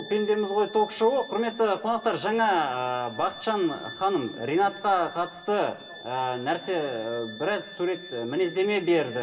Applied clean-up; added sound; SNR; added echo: none; Bowed string instrument; 17 dB; reverberation time 0.9 s.